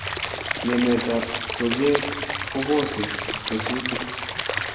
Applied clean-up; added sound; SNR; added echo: none; Stream / Liquid; 2 dB; reverberation time 1.1 s.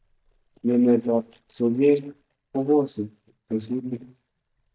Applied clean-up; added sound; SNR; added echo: neural mask model DeepFilterNet 3.